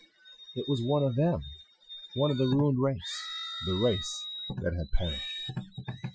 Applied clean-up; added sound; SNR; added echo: classical method Wiener filter.